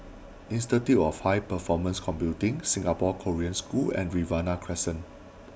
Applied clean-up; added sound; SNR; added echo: none; none; none; none.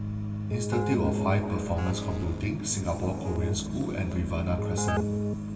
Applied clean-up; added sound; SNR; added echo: none; Keyboard (musical); 1 dB; reverberation time 2.3 s.